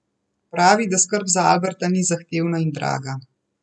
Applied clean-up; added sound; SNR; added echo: none; none; none; none.